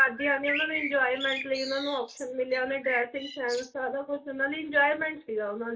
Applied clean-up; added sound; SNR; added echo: none; Bird; 8 dB; reverberation time 0.2 s.